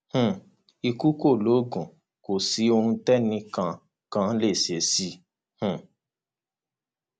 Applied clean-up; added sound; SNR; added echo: none; none; none; none.